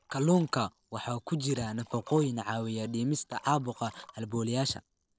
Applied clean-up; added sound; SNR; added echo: neural separator model SepFormer DNS4.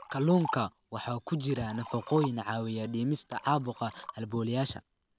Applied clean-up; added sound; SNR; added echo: none; Liquid; 15 dB; none.